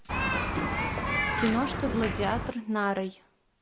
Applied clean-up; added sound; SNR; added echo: none; Human group actions; -2 dB; none.